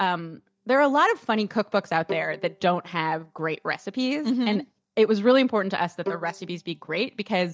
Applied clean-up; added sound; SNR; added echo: neural mask model DeepFilterNet 3.